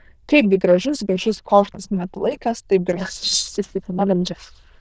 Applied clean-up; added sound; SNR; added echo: neural diffusion model UNIVERSE++.